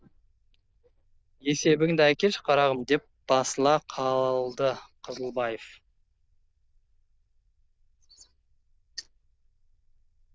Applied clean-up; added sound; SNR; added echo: neural diffusion model UNIVERSE++.